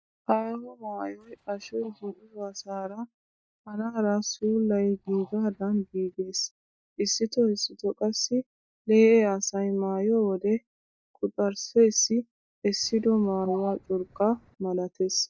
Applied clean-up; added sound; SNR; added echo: neural mask model DeepFilterNet 3.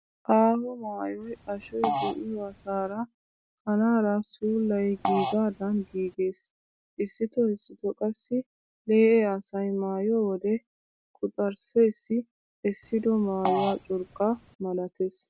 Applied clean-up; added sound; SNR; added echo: none; Fart; 7 dB; none.